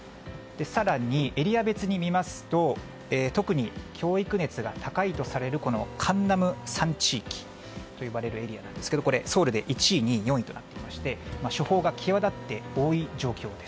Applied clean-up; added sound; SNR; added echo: none; Printer; 14 dB; none.